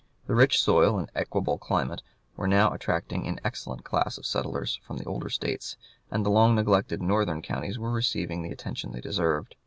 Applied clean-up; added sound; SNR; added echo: none; none; none; none.